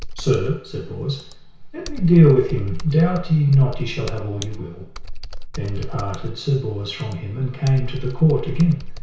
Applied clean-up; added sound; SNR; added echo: none; Computer keyboard; 8 dB; reverberation time 0.6 s.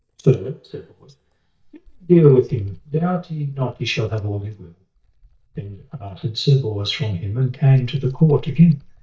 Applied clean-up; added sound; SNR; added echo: neural mask model DeepFilterNet 3.